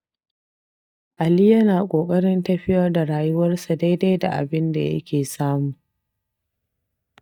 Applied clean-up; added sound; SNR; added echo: neural mask model DeepFilterNet 3.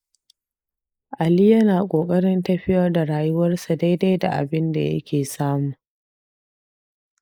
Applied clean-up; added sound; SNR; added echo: neural mask model Resemble Enhance denoiser.